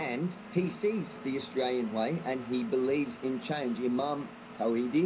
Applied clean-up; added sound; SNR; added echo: none; Domestic sounds, home sounds; 17 dB; reverberation time 0.4 s.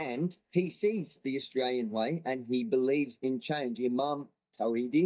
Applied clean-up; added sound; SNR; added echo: neural mask model DeepFilterNet 3.